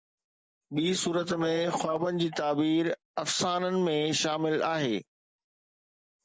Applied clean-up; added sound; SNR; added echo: none; none; none; none.